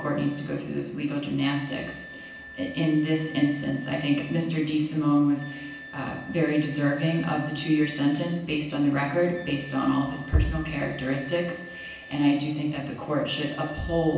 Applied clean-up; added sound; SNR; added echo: none; Wind instrument, woodwind instrument; 17 dB; reverberation time 0.9 s.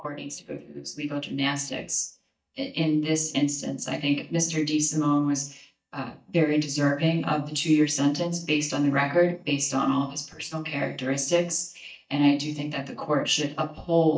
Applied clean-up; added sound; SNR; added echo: neural mask model DeepFilterNet 3.